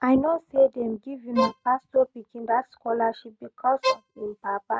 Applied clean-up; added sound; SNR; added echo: neural mask model RNNoise.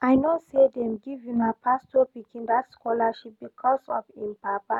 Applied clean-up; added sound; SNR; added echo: none; none; none; none.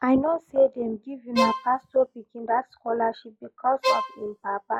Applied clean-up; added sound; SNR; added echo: classical method log-MMSE.